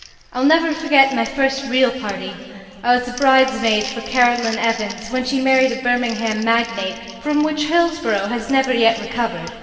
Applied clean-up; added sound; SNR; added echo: none; Crumpling, crinkling; 19 dB; reverberation time 2.4 s.